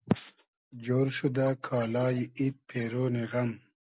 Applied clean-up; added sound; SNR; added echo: none; none; none; none.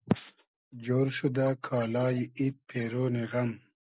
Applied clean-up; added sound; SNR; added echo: neural mask model Resemble Enhance denoiser.